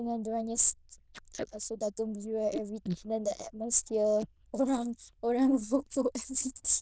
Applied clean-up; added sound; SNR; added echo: neural diffusion model UNIVERSE++.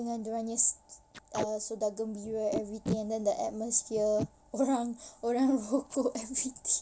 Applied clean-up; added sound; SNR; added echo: none; Packing tape, duct tape; 12 dB; none.